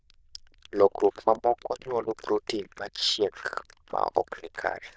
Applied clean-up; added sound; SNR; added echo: neural diffusion model UNIVERSE++.